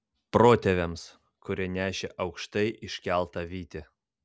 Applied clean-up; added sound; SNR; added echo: none; none; none; none.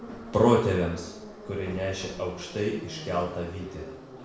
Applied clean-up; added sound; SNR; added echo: none; Subway, metro, underground; 13 dB; reverberation time 0.7 s.